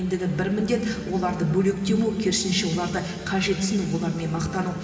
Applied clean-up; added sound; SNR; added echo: none; none; none; reverberation time 2.7 s.